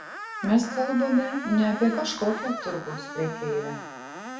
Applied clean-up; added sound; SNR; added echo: none; Screech; 10 dB; reverberation time 0.6 s.